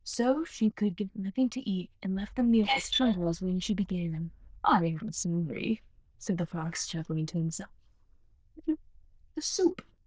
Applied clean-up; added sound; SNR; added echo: neural diffusion model UNIVERSE++.